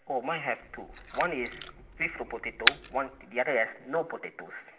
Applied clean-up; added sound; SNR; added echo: none; Camera; 1 dB; reverberation time 0.5 s.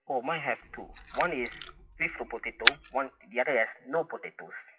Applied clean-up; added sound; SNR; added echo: classical method WPE with log-MMSE.